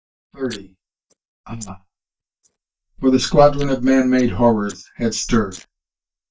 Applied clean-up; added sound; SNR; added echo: neural mask model DeepFilterNet 3.